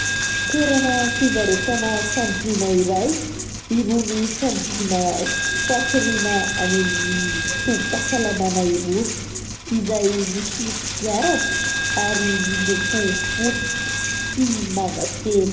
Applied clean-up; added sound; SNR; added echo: none; Coin (dropping); 1 dB; reverberation time 0.9 s.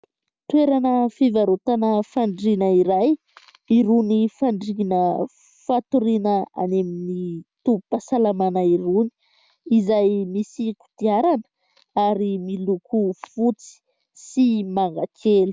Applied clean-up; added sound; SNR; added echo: none; none; none; none.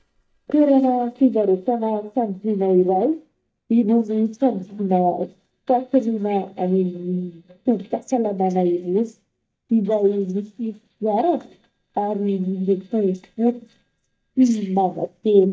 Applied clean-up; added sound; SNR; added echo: neural mask model DeepFilterNet 3.